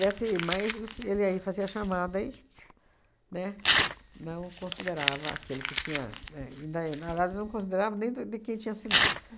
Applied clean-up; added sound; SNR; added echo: none; Crumpling, crinkling / Tearing; 0 dB; none.